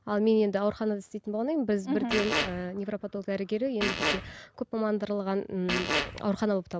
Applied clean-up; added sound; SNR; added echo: none; Fart; 1 dB; none.